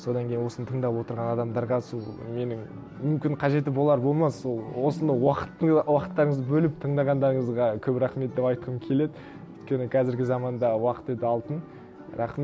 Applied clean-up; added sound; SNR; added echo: none; none; none; none.